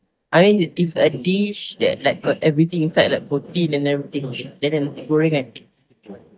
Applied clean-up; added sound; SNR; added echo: neural mask model DeepFilterNet 3.